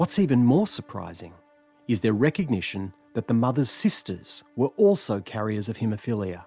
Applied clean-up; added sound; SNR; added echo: none; none; none; none.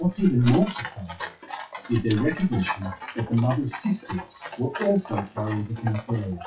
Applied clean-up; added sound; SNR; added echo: classical method WPE with log-MMSE.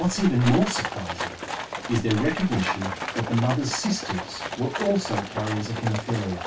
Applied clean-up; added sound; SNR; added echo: none; Livestock, farm animals, working animals; 6 dB; reverberation time 0.2 s.